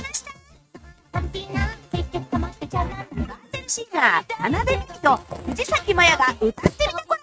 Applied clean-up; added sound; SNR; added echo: neural mask model RNNoise.